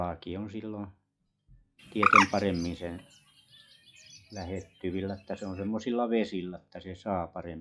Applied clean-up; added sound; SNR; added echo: classical method log-MMSE.